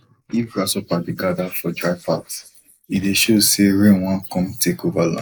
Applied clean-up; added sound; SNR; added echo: neural mask model Resemble Enhance denoiser.